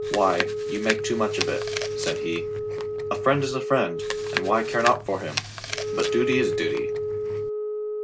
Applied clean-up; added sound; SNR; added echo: none; Chewing, mastication + Wind instrument, woodwind instrument; 1 dB; none.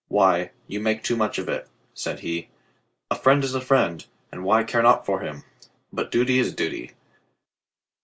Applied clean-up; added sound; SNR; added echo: none; none; none; none.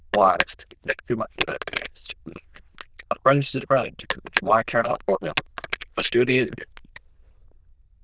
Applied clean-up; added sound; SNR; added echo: neural diffusion model UNIVERSE++.